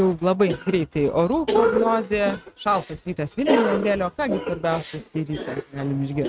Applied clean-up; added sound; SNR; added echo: neural mask model RNNoise.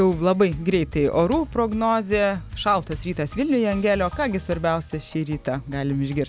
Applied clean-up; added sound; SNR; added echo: none; none; none; none.